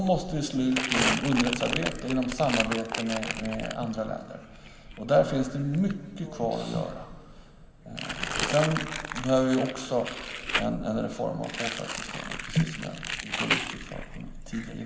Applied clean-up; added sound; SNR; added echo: none; Crumpling, crinkling; 5 dB; reverberation time 2.9 s.